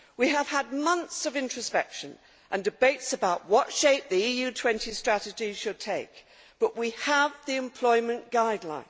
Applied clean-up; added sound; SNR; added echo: none; none; none; none.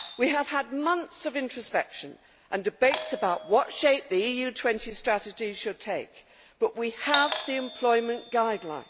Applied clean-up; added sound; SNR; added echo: none; Doorbell; 9 dB; none.